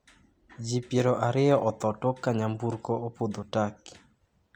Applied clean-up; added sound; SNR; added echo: none; none; none; none.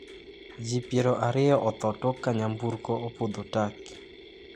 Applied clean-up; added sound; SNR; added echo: none; Mechanisms; 18 dB; none.